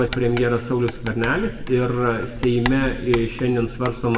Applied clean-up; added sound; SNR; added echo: none; Writing; 10 dB; reverberation time 1.1 s.